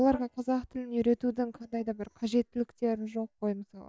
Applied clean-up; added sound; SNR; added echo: neural mask model DeepFilterNet 3.